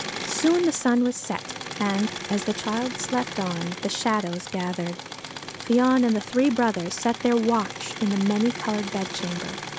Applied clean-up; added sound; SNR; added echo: none; Engine / Mechanisms; 10 dB; none.